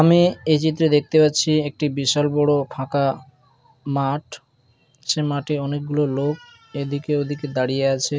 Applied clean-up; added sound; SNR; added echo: none; none; none; none.